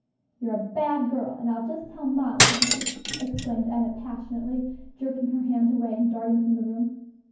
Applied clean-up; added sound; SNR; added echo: none; Cutlery, silverware; -4 dB; reverberation time 0.9 s.